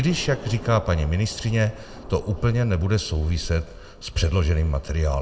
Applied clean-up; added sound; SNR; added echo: none; Thunder; 16 dB; reverberation time 0.8 s.